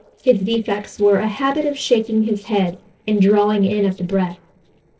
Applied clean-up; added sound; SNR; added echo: neural separator model SepFormer DNS4.